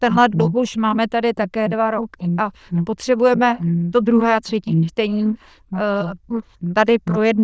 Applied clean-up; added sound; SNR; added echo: neural diffusion model UNIVERSE++.